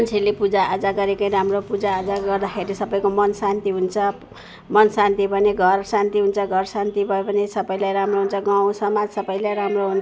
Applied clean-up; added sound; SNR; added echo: none; none; none; none.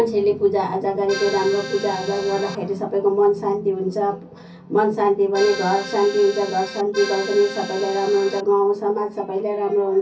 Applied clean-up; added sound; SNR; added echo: none; Accordion; 11 dB; reverberation time 0.3 s.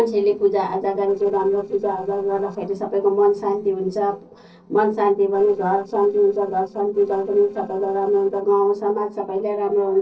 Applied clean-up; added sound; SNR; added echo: neural separator model SepFormer DNS4.